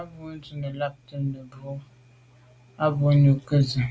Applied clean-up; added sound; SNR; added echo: none; none; none; none.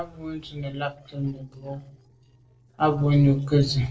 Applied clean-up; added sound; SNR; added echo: neural separator model SepFormer DNS4.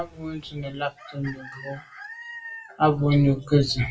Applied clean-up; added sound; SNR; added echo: classical method WPE with log-MMSE.